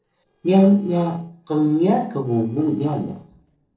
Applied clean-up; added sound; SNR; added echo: neural separator model SepFormer DNS4.